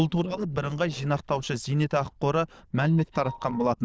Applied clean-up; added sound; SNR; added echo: neural diffusion model UNIVERSE++.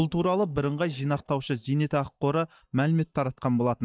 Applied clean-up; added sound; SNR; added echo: neural mask model DeepFilterNet 3.